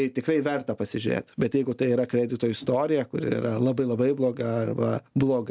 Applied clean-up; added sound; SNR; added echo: none; none; none; none.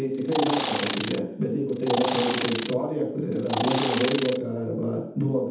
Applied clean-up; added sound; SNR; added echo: none; Insect; 3 dB; reverberation time 0.8 s.